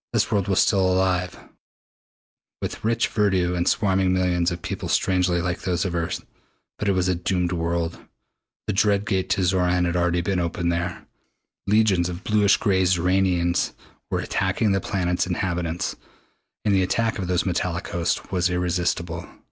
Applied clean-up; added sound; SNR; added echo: none; none; none; none.